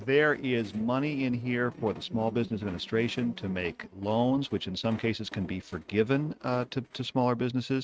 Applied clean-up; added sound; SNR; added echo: neural mask model RNNoise.